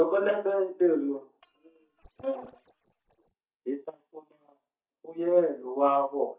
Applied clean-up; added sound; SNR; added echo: neural mask model DeepFilterNet 3.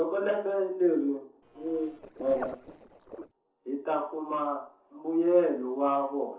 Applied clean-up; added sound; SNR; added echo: neural separator model SepFormer DNS4.